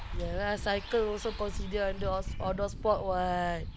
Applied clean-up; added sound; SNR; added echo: none; Bus; 5 dB; none.